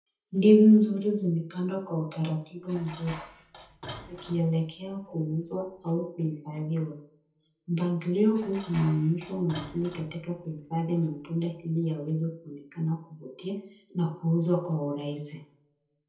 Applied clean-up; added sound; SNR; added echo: none; Dishes, pots, and pans; 19 dB; reverberation time 0.5 s.